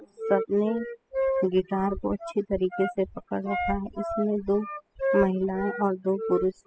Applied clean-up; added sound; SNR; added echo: classical method spectral subtraction.